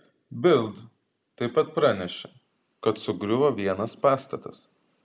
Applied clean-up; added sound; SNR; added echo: none; none; none; none.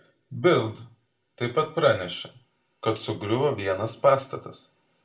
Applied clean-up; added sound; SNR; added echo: none; none; none; reverberation time 0.2 s.